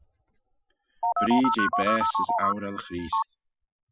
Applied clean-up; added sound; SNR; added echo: classical method spectral subtraction.